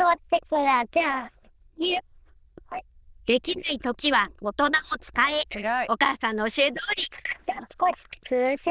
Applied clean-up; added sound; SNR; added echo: neural diffusion model UNIVERSE++.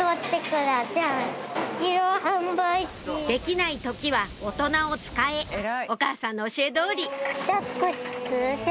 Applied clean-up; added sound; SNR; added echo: none; Water; 15 dB; none.